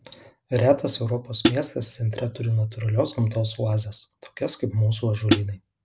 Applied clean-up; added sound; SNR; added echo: none; Hi-hat; -3 dB; none.